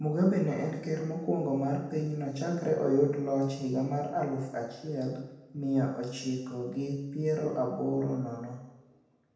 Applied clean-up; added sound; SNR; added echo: none; none; none; reverberation time 0.9 s.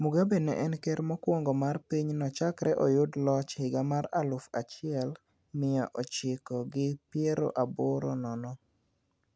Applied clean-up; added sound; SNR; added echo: none; none; none; none.